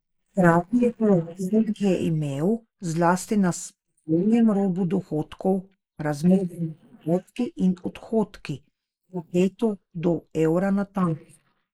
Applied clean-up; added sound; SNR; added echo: neural mask model Resemble Enhance denoiser.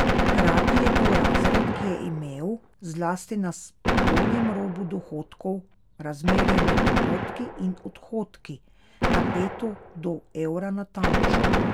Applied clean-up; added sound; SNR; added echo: none; Gunshot, gunfire; -5 dB; none.